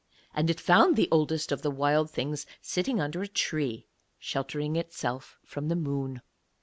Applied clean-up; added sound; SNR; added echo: none; none; none; none.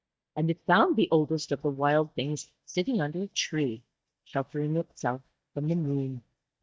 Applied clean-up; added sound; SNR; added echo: neural mask model DeepFilterNet 3.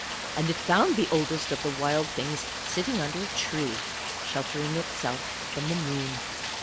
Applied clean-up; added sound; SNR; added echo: none; Rain; 4 dB; none.